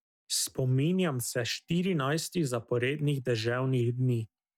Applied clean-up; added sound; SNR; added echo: neural mask model DeepFilterNet 3.